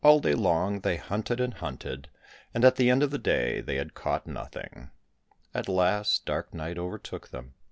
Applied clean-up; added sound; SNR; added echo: none; none; none; none.